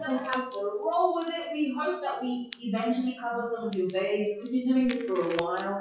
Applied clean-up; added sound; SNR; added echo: classical method WPE with log-MMSE.